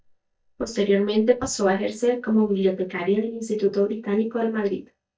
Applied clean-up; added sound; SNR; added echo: neural mask model DeepFilterNet 3.